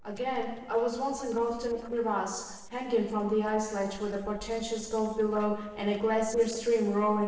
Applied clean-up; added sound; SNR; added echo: neural separator model SepFormer DNS4.